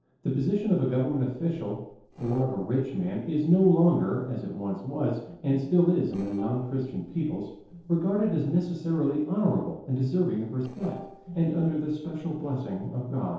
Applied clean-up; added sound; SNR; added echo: neural separator model SepFormer DNS4.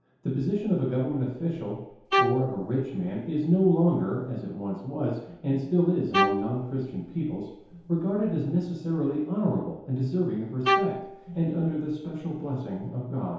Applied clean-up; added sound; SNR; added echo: none; Bowed string instrument; 4 dB; reverberation time 0.8 s.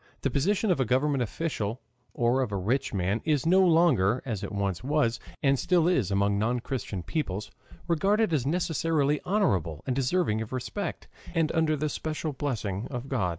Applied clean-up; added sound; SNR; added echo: none; none; none; none.